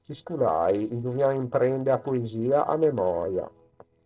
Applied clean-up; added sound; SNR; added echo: neural separator model SepFormer DNS4.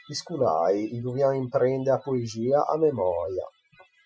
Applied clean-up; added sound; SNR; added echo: classical method Wiener filter.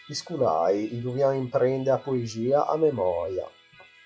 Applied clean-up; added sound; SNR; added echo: classical method log-MMSE.